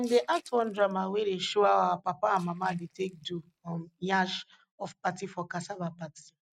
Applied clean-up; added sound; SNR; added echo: neural mask model RNNoise.